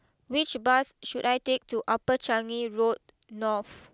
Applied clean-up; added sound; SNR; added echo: none; none; none; none.